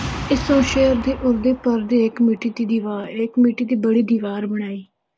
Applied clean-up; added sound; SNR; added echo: none; Boom; 14 dB; none.